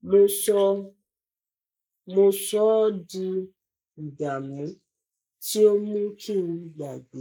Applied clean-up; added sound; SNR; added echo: neural mask model Resemble Enhance denoiser.